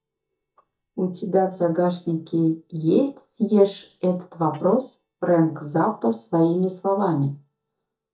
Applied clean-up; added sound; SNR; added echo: neural mask model DeepFilterNet 3.